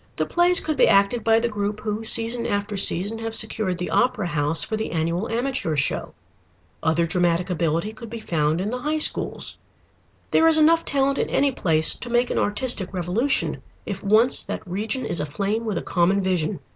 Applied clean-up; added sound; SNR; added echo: none; none; none; none.